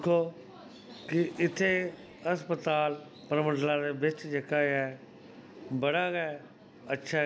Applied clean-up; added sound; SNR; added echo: none; Zipper (clothing); 20 dB; none.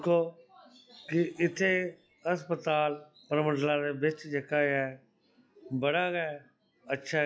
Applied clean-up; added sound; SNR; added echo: classical method log-MMSE.